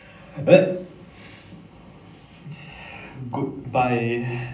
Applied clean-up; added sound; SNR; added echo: none; none; none; reverberation time 0.6 s.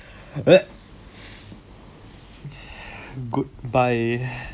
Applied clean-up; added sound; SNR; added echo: none; none; none; none.